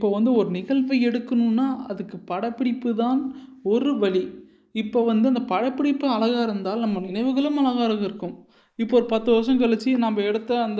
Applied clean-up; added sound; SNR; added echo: neural mask model Resemble Enhance denoiser.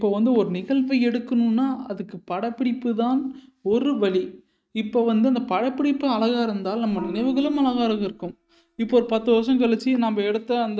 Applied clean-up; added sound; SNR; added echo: neural mask model RNNoise.